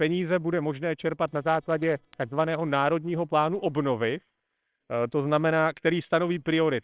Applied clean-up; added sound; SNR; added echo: neural separator model SepFormer WHAMR!.